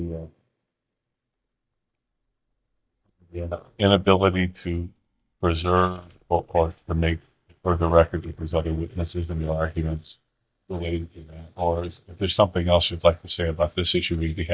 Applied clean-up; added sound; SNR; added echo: neural mask model DeepFilterNet 3.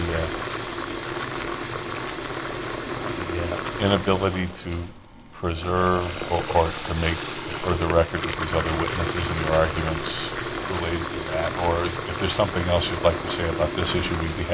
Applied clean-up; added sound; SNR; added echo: none; Fill (with liquid) / Water tap, faucet; 4 dB; none.